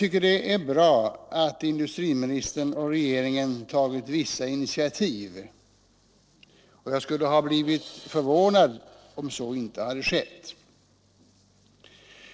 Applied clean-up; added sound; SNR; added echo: neural separator model SepFormer DNS4.